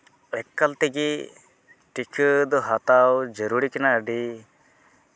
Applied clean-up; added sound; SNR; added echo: none; none; none; none.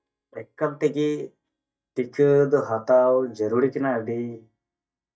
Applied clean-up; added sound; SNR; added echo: neural mask model DeepFilterNet 3.